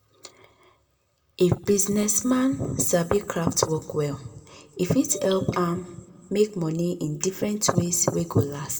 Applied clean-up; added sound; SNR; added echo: none; none; none; reverberation time 1.1 s.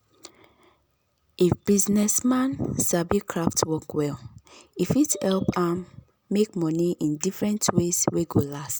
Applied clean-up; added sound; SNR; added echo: none; none; none; none.